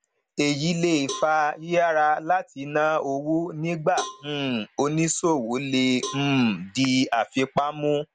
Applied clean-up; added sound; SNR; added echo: none; Cowbell; 17 dB; none.